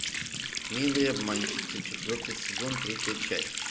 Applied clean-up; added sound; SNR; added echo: none; Water tap, faucet; 0 dB; none.